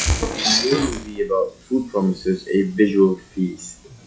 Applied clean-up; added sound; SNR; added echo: classical method WPE with log-MMSE.